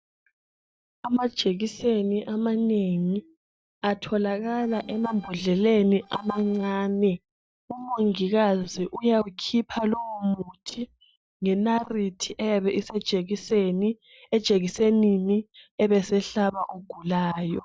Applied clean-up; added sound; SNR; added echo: neural separator model SepFormer DNS4.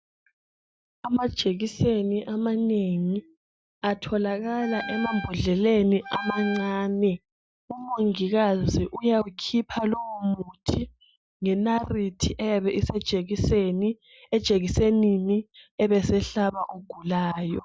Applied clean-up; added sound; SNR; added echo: none; Wind instrument, woodwind instrument; 11 dB; none.